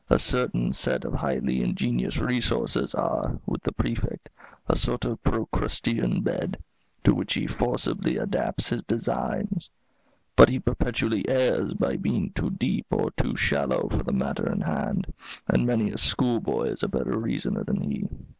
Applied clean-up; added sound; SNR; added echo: none; none; none; none.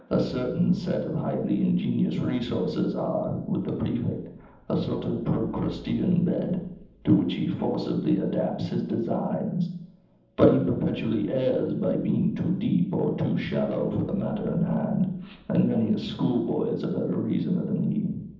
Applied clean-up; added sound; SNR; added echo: none; none; none; reverberation time 0.8 s.